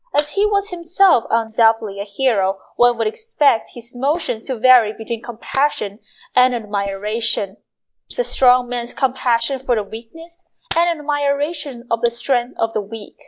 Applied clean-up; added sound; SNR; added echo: neural mask model Resemble Enhance denoiser.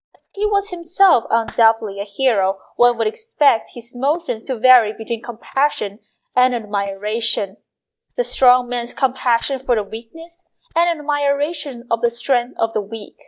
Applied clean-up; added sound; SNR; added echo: neural mask model DeepFilterNet 3.